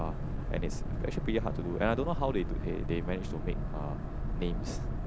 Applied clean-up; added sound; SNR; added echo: none; Boat, Water vehicle; -2 dB; none.